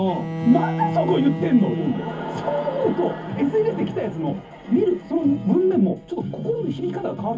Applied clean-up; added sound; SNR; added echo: none; Bowed string instrument; 10 dB; reverberation time 0.3 s.